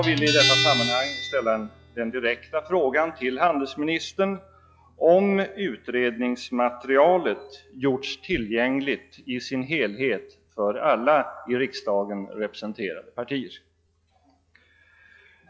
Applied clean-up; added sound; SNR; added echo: classical method log-MMSE.